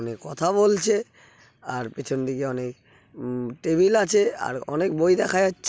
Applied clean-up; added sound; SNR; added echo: none; none; none; none.